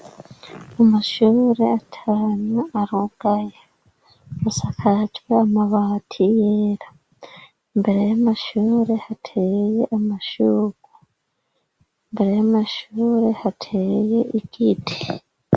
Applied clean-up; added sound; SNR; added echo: none; none; none; none.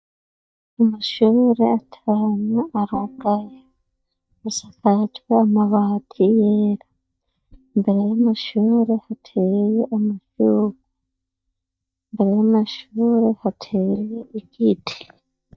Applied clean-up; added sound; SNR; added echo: neural mask model DeepFilterNet 3.